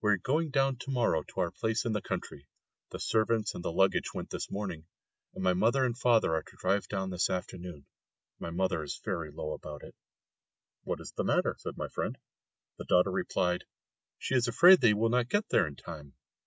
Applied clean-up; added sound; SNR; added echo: none; none; none; none.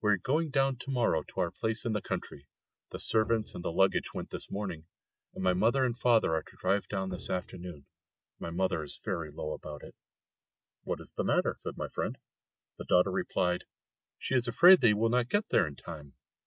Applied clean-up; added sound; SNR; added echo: none; Bowed string instrument; 19 dB; none.